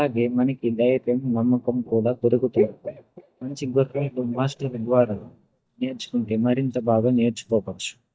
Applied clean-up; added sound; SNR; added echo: neural mask model DeepFilterNet 3.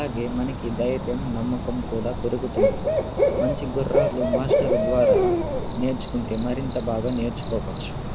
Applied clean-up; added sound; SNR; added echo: none; Cricket / Bird; -3 dB; none.